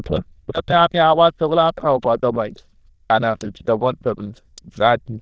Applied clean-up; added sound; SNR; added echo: neural diffusion model UNIVERSE++.